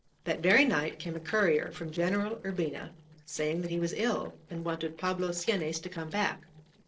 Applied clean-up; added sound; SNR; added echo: neural separator model SepFormer DNS4.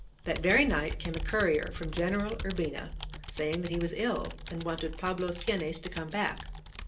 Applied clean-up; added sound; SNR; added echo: none; Computer keyboard; 8 dB; reverberation time 0.2 s.